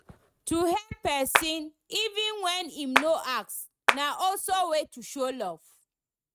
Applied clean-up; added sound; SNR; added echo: neural mask model RNNoise.